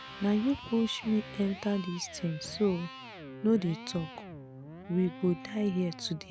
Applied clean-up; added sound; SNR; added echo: none; Electric guitar; 14 dB; none.